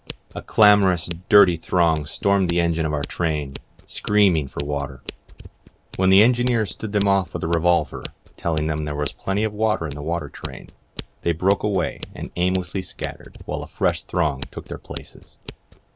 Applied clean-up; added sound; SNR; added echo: none; Scissors; 17 dB; none.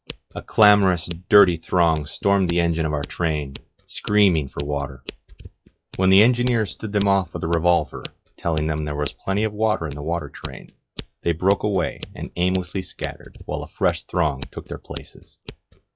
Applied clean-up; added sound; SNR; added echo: classical method log-MMSE.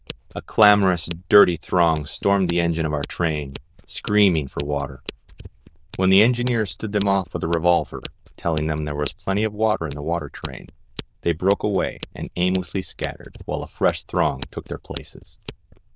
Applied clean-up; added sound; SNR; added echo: neural diffusion model UNIVERSE++.